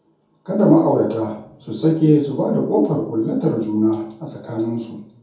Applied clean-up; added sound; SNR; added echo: none; none; none; reverberation time 0.6 s.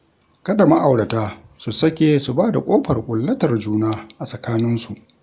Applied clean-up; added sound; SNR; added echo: none; none; none; none.